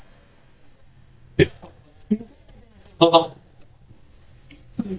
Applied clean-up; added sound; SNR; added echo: neural mask model DeepFilterNet 3.